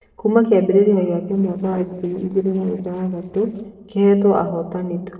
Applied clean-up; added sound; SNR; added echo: neural separator model SepFormer DNS4.